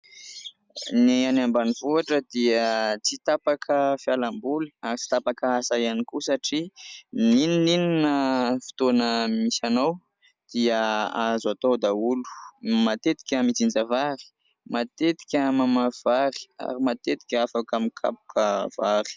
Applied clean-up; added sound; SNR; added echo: none; none; none; none.